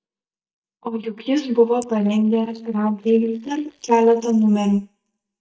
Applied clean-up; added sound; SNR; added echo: neural mask model DeepFilterNet 3.